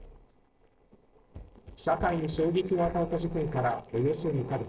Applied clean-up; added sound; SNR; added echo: neural separator model SepFormer DNS4.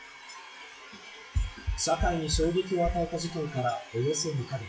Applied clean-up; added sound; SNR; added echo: classical method WPE with log-MMSE.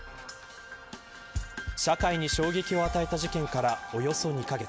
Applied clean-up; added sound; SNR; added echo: none; none; none; none.